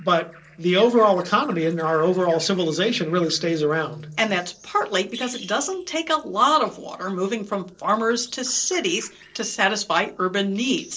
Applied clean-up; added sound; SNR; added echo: neural separator model SepFormer DNS4.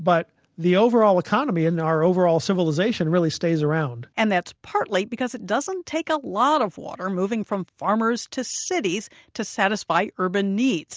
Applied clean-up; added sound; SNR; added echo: none; none; none; none.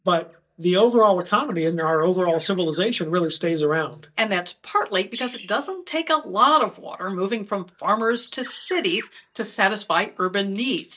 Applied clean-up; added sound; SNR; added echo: neural mask model DeepFilterNet 3.